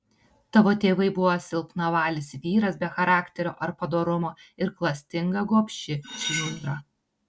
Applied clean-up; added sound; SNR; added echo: none; Cutlery, silverware; 8 dB; none.